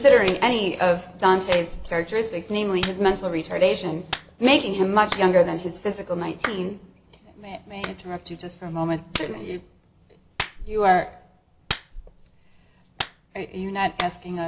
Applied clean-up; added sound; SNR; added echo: none; Clapping; 13 dB; none.